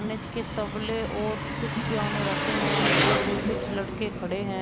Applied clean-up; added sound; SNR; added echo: none; Engine; -4 dB; none.